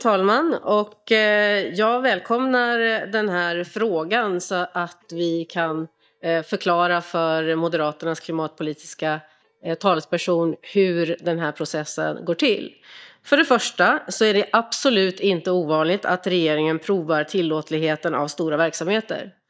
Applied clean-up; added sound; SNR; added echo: neural mask model DeepFilterNet 3.